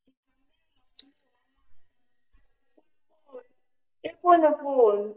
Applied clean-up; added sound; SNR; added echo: neural mask model DeepFilterNet 3.